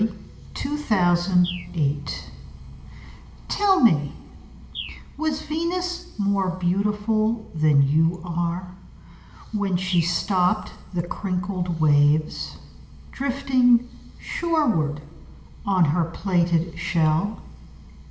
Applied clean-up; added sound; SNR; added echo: none; Bird; 18 dB; reverberation time 1.5 s.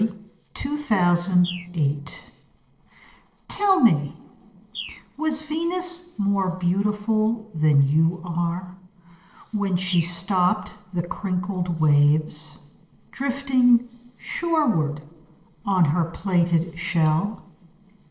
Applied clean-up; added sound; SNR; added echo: neural separator model SepFormer DNS4.